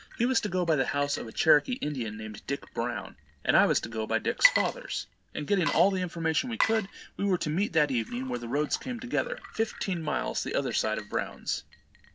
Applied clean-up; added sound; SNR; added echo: none; Water / Liquid; 10 dB; none.